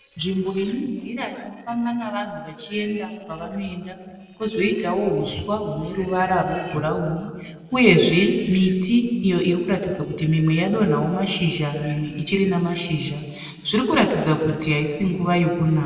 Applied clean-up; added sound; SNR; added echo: neural separator model SepFormer DNS4.